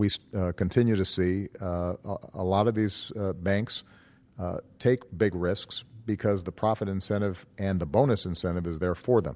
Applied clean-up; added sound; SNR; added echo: none; none; none; none.